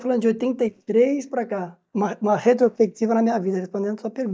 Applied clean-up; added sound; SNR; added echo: neural mask model DeepFilterNet 3.